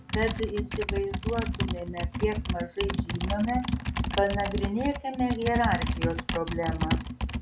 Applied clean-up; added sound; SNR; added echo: none; Computer keyboard; 0 dB; none.